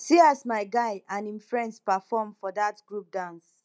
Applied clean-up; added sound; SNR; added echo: none; none; none; none.